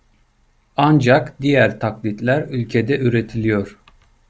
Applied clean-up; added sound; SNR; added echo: none; none; none; none.